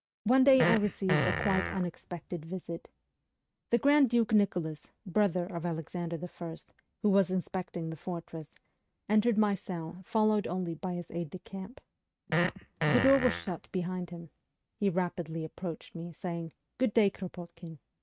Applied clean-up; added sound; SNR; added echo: neural mask model RNNoise.